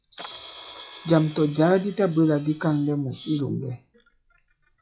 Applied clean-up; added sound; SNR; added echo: classical method log-MMSE.